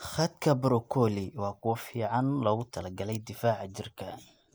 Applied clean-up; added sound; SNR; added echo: neural mask model Resemble Enhance denoiser.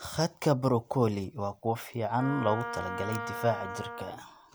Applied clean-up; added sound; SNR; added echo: none; Wind instrument, woodwind instrument; 8 dB; none.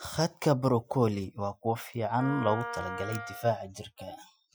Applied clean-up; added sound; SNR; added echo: classical method Wiener filter.